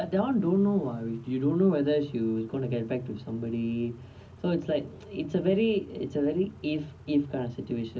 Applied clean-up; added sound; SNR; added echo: none; Idling / Accelerating, revving, vroom / Car; 20 dB; reverberation time 0.4 s.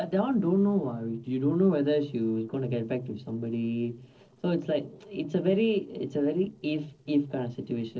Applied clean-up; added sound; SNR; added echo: neural separator model SepFormer DNS4.